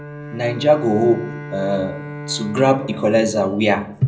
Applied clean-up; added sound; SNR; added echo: none; Bowed string instrument; 13 dB; reverberation time 0.4 s.